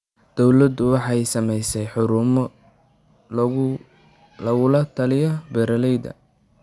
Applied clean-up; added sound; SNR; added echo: none; none; none; none.